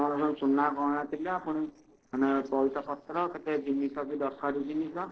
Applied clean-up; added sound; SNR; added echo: neural separator model SepFormer DNS4.